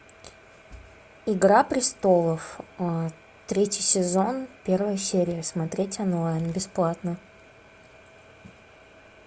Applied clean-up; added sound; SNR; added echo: none; none; none; none.